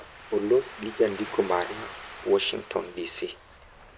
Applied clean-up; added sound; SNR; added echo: none; Ocean; 15 dB; none.